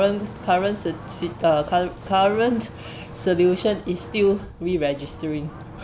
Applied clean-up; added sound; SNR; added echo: none; Wind; 15 dB; none.